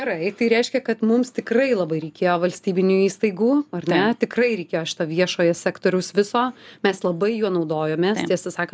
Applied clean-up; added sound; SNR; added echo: none; none; none; none.